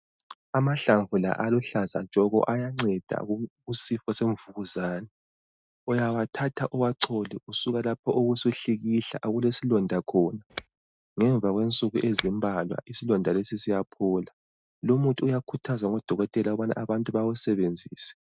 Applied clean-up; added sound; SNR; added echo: neural mask model RNNoise.